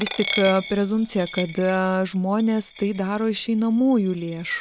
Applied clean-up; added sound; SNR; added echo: none; Coin (dropping); 13 dB; none.